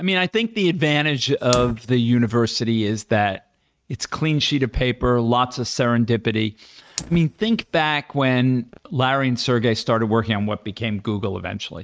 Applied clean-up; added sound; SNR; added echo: neural mask model RNNoise.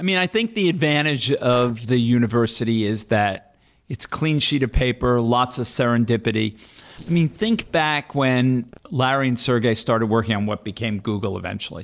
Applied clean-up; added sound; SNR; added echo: neural separator model SepFormer DNS4.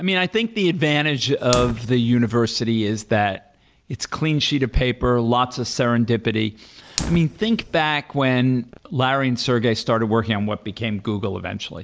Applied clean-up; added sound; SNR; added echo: none; Fire; 18 dB; none.